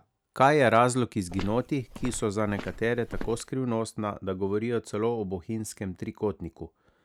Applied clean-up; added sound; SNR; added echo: none; Walk, footsteps; 11 dB; none.